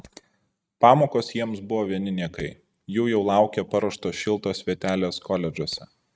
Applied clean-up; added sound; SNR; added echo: neural mask model RNNoise.